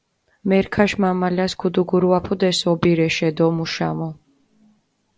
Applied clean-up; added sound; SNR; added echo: none; none; none; none.